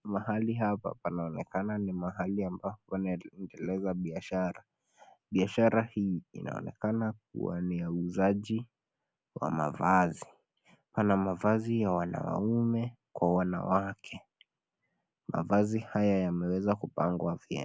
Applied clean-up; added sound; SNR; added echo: none; none; none; none.